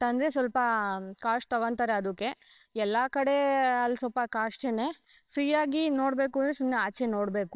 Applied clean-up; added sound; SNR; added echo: neural separator model SepFormer WHAMR!.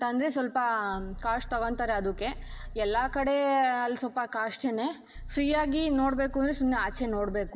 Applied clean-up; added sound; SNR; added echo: none; Idling / Car; 10 dB; reverberation time 2.0 s.